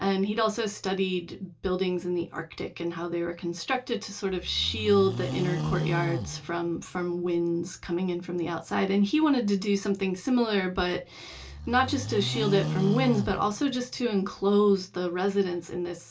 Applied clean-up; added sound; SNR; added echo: none; Livestock, farm animals, working animals; 6 dB; reverberation time 0.2 s.